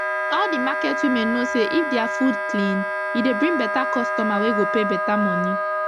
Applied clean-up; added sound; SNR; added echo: none; Wind instrument, woodwind instrument; 1 dB; none.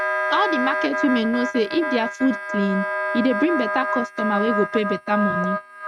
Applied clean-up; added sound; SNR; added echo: neural mask model RNNoise.